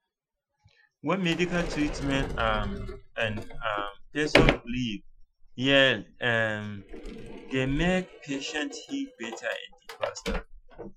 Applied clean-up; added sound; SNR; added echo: classical method Wiener filter.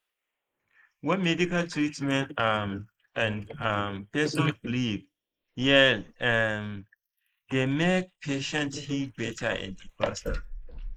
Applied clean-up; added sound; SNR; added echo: neural mask model Resemble Enhance denoiser.